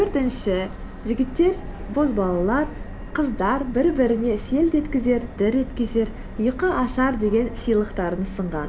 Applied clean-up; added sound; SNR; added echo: none; Subway, metro, underground; 10 dB; none.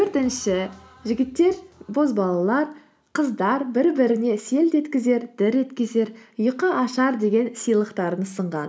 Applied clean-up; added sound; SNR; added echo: none; none; none; none.